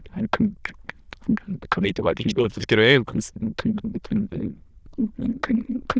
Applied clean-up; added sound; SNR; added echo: neural diffusion model UNIVERSE++.